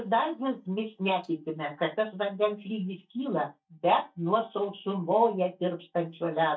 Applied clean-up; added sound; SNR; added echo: neural mask model DeepFilterNet 3.